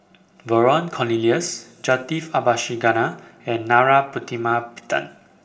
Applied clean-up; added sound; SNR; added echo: none; none; none; reverberation time 0.7 s.